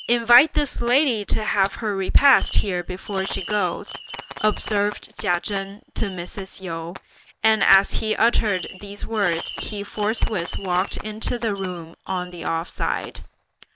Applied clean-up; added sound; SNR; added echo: none; Fireworks; 16 dB; none.